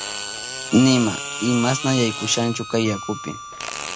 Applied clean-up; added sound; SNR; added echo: none; Fart + Harmonica; 8 dB; none.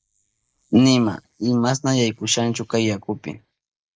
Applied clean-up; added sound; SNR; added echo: neural mask model Resemble Enhance denoiser.